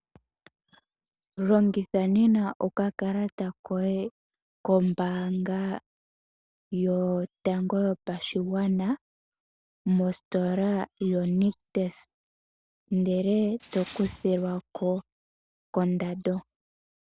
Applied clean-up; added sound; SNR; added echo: neural separator model SepFormer DNS4.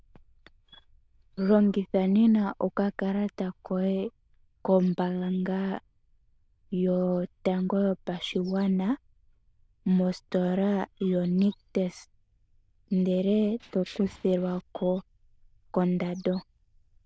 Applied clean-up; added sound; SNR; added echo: neural diffusion model UNIVERSE++.